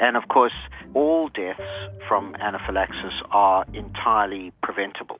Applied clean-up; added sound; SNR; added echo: none; none; none; none.